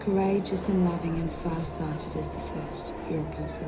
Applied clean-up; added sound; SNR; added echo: none; Subway, metro, underground; 9 dB; reverberation time 0.5 s.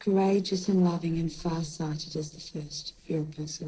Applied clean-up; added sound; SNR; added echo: neural separator model SepFormer DNS4.